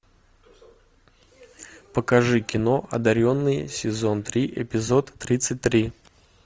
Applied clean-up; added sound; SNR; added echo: none; none; none; none.